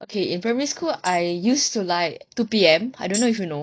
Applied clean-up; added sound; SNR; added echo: neural mask model DeepFilterNet 3.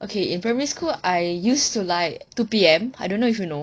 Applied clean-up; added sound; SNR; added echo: none; none; none; none.